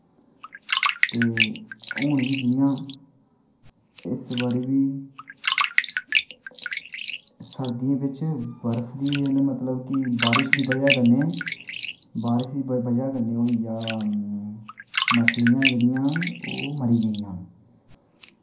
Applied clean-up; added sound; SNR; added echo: none; Bathtub (filling or washing); 5 dB; reverberation time 0.5 s.